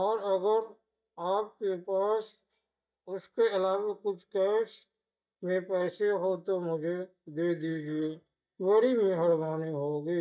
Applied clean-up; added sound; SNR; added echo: neural mask model DeepFilterNet 3.